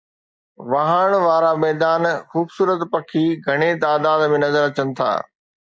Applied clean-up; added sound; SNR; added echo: none; none; none; none.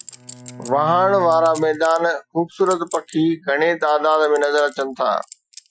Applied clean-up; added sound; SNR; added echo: classical method Wiener filter.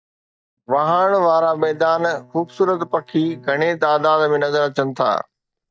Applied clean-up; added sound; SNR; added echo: neural mask model DeepFilterNet 3.